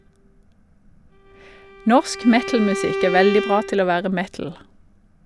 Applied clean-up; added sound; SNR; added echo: none; Bowed string instrument; 9 dB; none.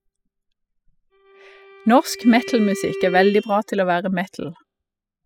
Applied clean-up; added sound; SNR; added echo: classical method spectral subtraction.